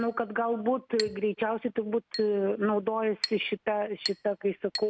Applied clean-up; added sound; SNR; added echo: none; Chink, clink; 13 dB; none.